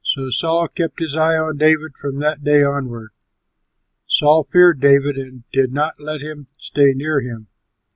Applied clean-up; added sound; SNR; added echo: none; none; none; none.